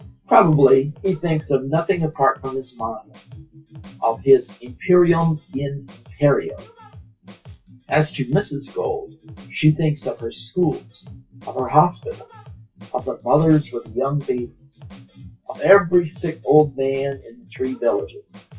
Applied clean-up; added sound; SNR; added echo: classical method WPE with log-MMSE.